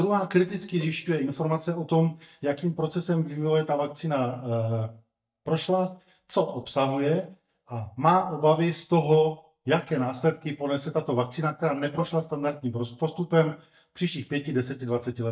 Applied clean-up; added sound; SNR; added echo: neural mask model DeepFilterNet 3.